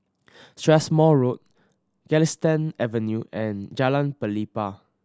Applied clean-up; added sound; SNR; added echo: none; none; none; none.